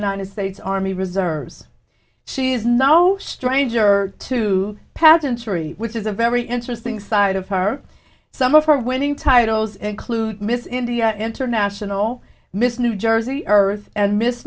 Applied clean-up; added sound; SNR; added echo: none; none; none; none.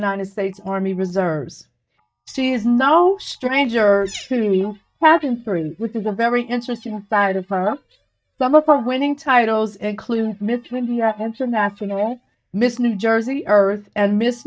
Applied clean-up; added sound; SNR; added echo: neural mask model DeepFilterNet 3.